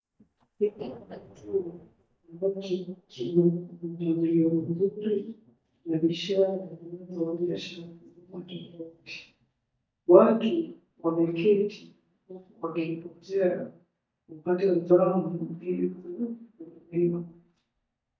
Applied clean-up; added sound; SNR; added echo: neural mask model DeepFilterNet 3.